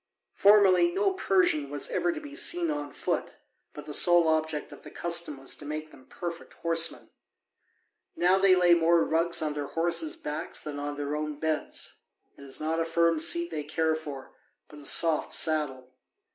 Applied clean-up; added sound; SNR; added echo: none; none; none; none.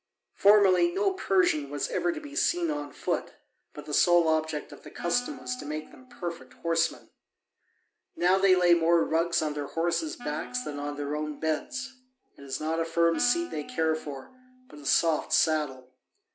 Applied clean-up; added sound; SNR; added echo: none; Wind instrument, woodwind instrument; 20 dB; none.